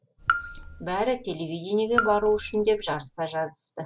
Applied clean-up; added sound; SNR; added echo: none; Raindrop / Drip; 6 dB; none.